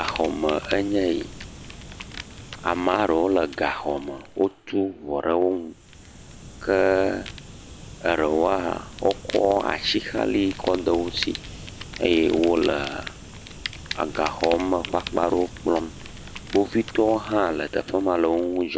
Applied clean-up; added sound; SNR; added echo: none; Fire; 14 dB; none.